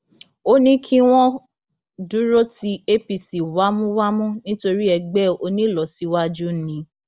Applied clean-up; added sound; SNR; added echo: none; none; none; none.